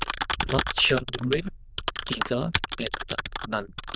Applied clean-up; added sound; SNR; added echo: neural diffusion model UNIVERSE++.